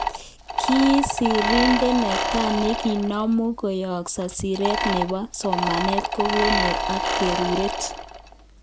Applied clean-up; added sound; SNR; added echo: none; Mechanisms; 2 dB; none.